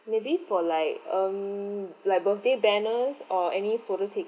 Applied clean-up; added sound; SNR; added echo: none; none; none; none.